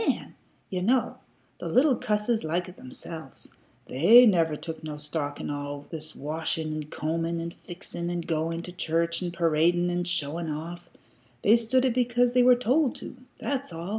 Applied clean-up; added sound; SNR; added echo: none; none; none; none.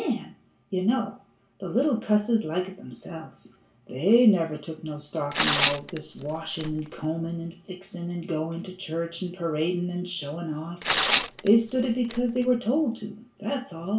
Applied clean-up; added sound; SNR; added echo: none; Tearing; 3 dB; reverberation time 0.2 s.